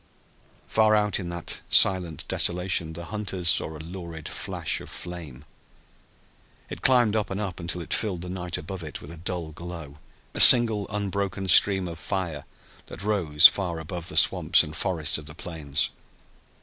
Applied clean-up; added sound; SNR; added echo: none; none; none; none.